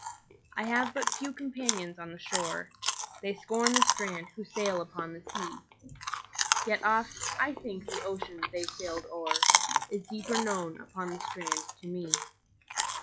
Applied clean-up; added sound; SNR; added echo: classical method log-MMSE.